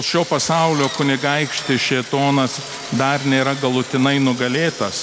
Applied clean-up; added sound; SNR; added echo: none; Drill; 13 dB; none.